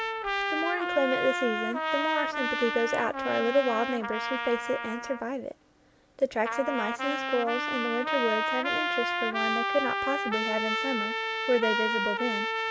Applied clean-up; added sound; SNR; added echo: none; Trumpet; 0 dB; none.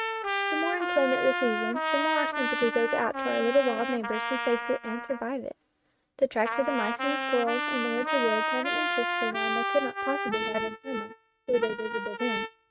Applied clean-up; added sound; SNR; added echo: neural mask model RNNoise.